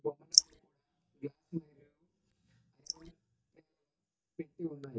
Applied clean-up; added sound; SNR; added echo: neural mask model DeepFilterNet 3.